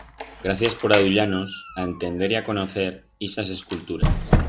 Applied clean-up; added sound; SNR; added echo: none; Squeak; 3 dB; none.